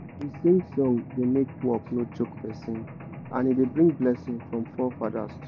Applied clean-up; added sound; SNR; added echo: none; Mechanisms; 14 dB; none.